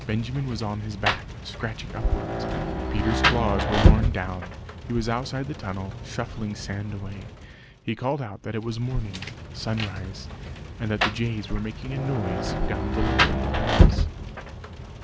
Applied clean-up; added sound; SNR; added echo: none; Rain; -3 dB; none.